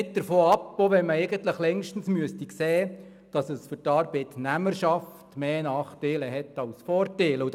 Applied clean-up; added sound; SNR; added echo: none; none; none; none.